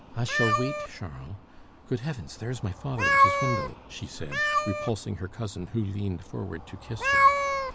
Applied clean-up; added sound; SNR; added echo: none; Meow; -4 dB; none.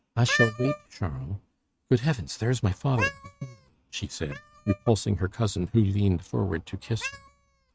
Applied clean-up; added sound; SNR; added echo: neural mask model RNNoise.